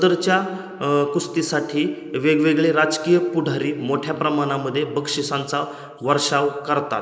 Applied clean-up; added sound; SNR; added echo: neural mask model Resemble Enhance denoiser.